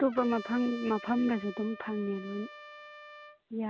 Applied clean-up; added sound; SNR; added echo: none; Trumpet; 16 dB; none.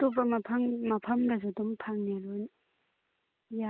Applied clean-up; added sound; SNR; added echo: neural mask model Resemble Enhance denoiser.